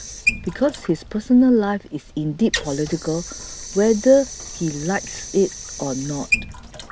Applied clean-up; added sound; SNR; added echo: none; Sink (filling or washing) / Water; 9 dB; none.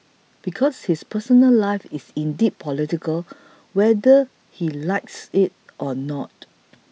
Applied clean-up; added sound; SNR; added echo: none; none; none; none.